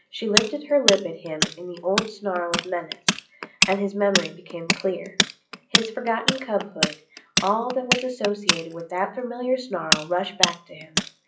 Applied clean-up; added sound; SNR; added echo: classical method WPE with log-MMSE.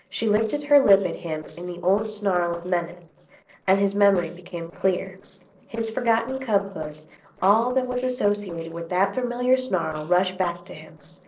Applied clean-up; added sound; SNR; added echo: neural separator model SepFormer DNS4.